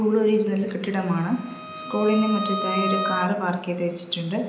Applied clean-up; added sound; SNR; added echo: none; Bowed string instrument; 7 dB; reverberation time 0.9 s.